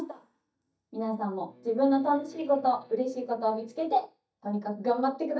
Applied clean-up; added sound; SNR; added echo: neural mask model DeepFilterNet 3.